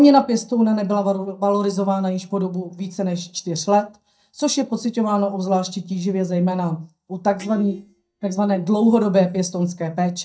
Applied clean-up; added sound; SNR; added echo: neural mask model DeepFilterNet 3.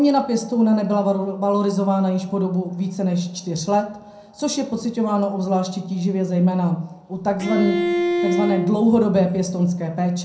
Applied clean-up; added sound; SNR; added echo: none; Bowed string instrument; 2 dB; reverberation time 0.5 s.